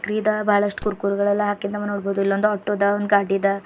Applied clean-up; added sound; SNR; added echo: none; Wood; 19 dB; none.